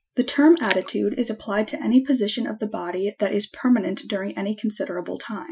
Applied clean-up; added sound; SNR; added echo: classical method Wiener filter.